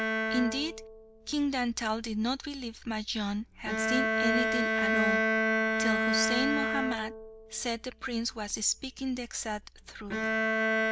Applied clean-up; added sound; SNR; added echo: none; Bowed string instrument; -2 dB; none.